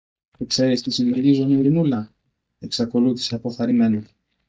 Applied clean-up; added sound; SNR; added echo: neural mask model DeepFilterNet 3.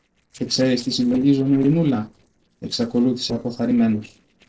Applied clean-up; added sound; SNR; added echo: neural separator model SepFormer DNS4.